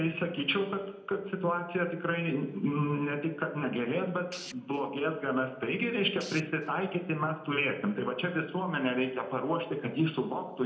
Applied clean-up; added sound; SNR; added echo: none; Tools; 16 dB; reverberation time 0.7 s.